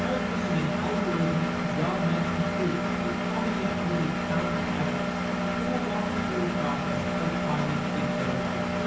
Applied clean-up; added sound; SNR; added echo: none; Engine; -5 dB; reverberation time 0.7 s.